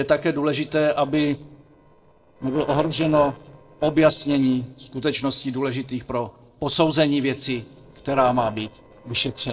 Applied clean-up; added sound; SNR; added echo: neural separator model SepFormer DNS4.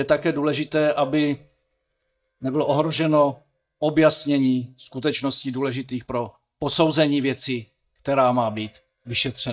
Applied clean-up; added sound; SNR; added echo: neural mask model DeepFilterNet 3.